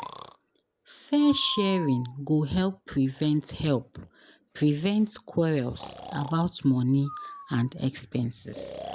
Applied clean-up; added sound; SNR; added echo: none; Breathing; 16 dB; none.